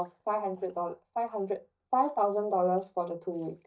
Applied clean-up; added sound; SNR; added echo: neural mask model DeepFilterNet 3.